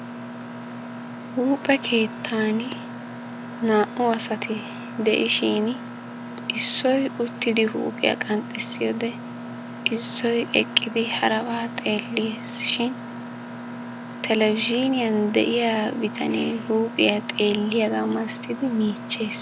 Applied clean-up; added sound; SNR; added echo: none; Mechanisms; 11 dB; none.